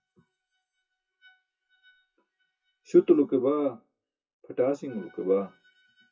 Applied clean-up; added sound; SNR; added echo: classical method WPE with log-MMSE.